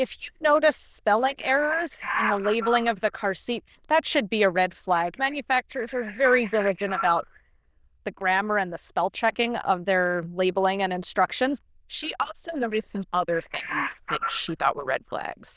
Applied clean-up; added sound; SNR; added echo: neural diffusion model UNIVERSE++.